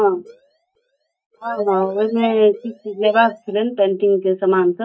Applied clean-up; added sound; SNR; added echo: neural mask model DeepFilterNet 3.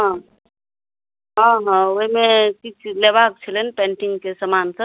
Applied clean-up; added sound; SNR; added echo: none; none; none; none.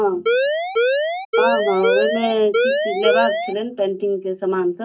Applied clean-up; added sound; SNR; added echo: none; Siren; -3 dB; reverberation time 0.3 s.